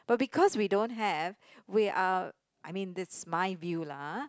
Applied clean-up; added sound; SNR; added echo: none; none; none; none.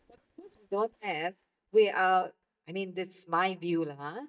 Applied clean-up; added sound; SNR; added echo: neural mask model DeepFilterNet 3.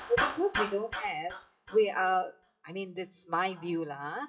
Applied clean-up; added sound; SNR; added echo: classical method WPE with log-MMSE.